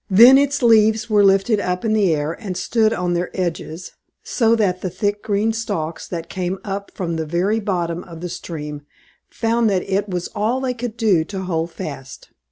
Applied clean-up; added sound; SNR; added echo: none; none; none; none.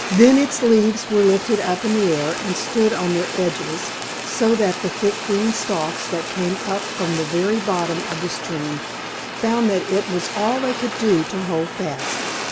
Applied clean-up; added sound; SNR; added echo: none; Fire; 7 dB; none.